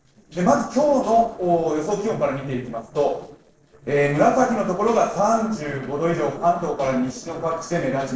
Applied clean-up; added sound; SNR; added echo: neural separator model SepFormer DNS4.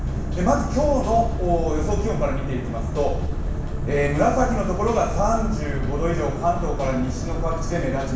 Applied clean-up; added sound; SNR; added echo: none; Boat, Water vehicle; 2 dB; reverberation time 0.7 s.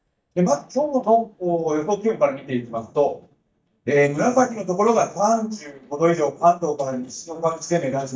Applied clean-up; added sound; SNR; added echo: neural mask model DeepFilterNet 3.